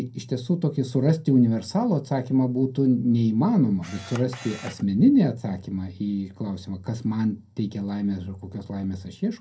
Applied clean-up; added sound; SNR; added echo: none; Camera; 17 dB; reverberation time 0.2 s.